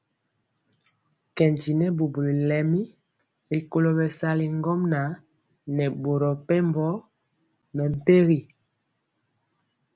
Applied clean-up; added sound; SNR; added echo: none; none; none; none.